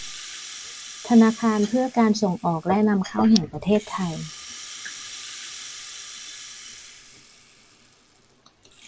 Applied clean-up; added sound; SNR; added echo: none; Rattle (instrument); 16 dB; none.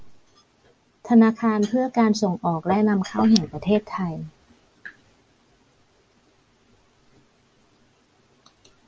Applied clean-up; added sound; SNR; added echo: none; none; none; none.